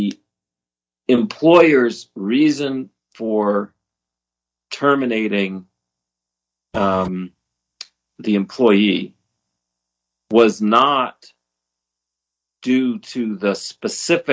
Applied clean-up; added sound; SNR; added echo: neural mask model DeepFilterNet 3.